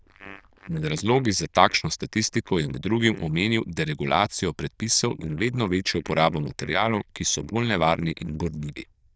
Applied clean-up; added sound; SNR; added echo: neural diffusion model UNIVERSE++.